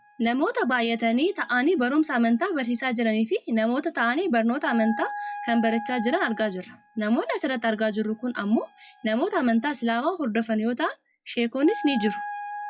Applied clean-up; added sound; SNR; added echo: classical method log-MMSE.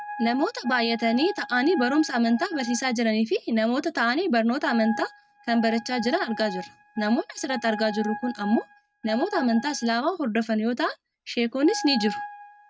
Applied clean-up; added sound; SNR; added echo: neural mask model RNNoise.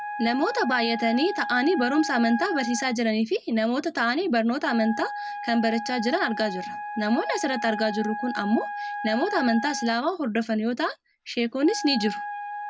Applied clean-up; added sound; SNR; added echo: none; Wind instrument, woodwind instrument; 9 dB; none.